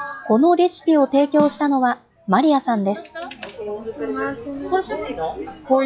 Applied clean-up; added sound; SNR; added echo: classical method log-MMSE.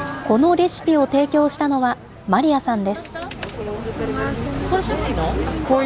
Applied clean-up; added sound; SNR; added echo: none; none; none; none.